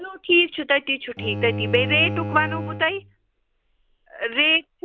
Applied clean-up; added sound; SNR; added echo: none; Bowed string instrument; 9 dB; none.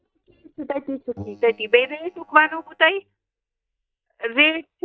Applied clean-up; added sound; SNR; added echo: neural mask model DeepFilterNet 3.